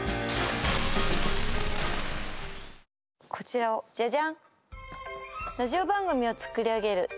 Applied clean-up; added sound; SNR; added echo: none; none; none; none.